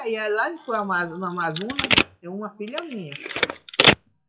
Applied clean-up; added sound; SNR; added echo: classical method WPE with log-MMSE.